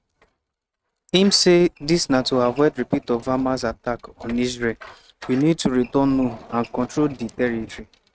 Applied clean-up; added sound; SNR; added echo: neural mask model RNNoise.